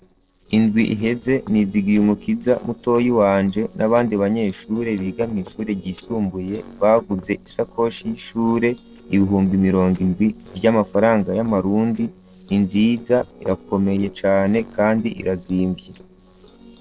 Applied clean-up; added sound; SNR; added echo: neural separator model SepFormer DNS4.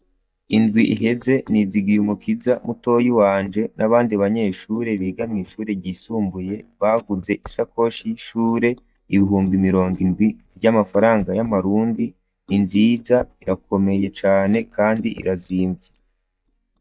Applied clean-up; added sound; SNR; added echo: neural mask model DeepFilterNet 3.